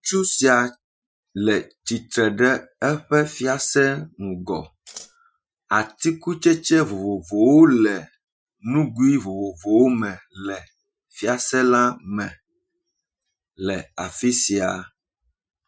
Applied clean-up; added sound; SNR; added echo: classical method Wiener filter.